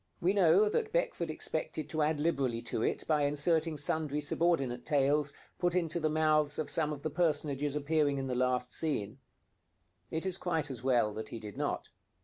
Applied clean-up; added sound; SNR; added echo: none; none; none; none.